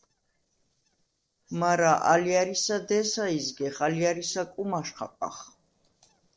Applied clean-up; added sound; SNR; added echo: neural separator model SepFormer DNS4.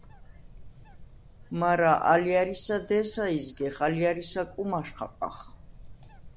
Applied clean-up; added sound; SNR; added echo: none; Bird; 20 dB; none.